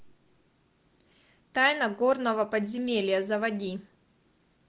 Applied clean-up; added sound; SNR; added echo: none; none; none; none.